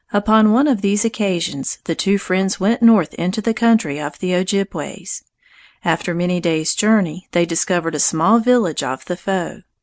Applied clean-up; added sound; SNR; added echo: none; none; none; none.